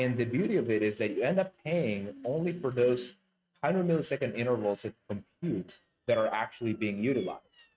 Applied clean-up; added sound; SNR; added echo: neural mask model RNNoise.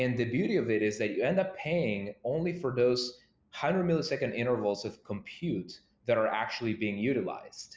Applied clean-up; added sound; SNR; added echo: none; none; none; none.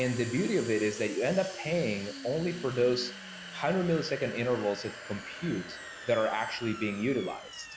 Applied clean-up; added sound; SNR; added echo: none; Domestic sounds, home sounds; 13 dB; none.